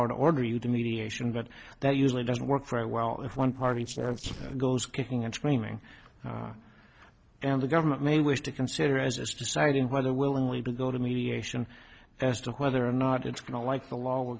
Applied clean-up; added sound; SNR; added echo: neural separator model SepFormer DNS4.